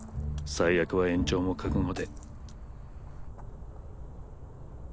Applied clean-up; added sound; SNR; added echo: none; Splash, splatter; 11 dB; none.